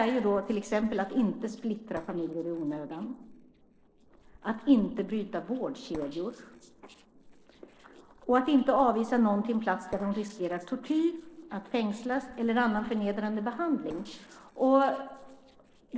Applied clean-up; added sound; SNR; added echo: neural separator model SepFormer DNS4.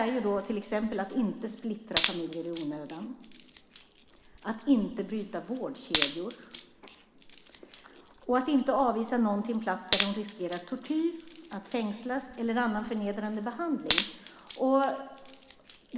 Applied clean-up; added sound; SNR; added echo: none; Wood; 2 dB; reverberation time 1.5 s.